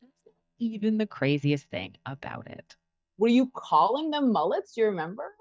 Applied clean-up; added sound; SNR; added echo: neural mask model DeepFilterNet 3.